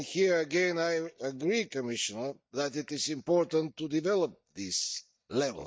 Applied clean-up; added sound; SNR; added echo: neural mask model DeepFilterNet 3.